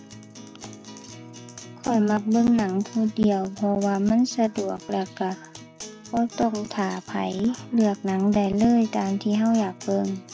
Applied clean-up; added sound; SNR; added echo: none; Acoustic guitar; 18 dB; none.